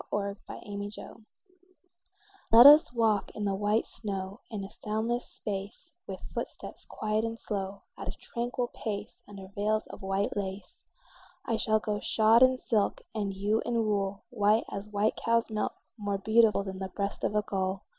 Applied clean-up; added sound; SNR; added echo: none; none; none; none.